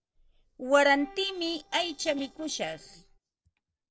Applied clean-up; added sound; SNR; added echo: neural separator model SepFormer DNS4.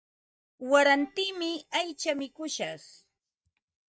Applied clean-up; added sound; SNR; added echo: neural mask model DeepFilterNet 3.